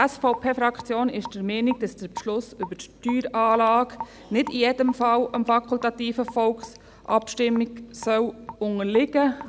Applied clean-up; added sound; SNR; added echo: none; Raindrop / Drip; 17 dB; none.